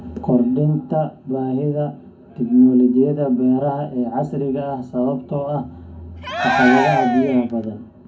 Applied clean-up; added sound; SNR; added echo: none; Cheering; 2 dB; reverberation time 0.3 s.